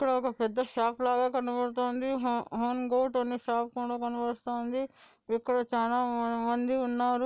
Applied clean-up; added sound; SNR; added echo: none; none; none; none.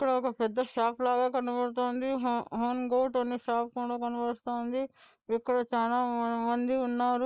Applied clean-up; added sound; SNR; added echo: neural mask model Resemble Enhance denoiser.